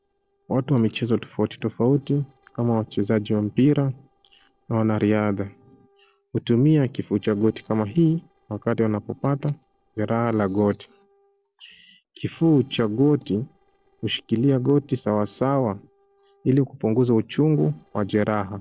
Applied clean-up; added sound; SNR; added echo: neural separator model SepFormer DNS4.